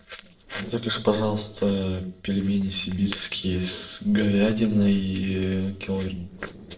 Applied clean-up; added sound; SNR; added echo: neural separator model SepFormer DNS4.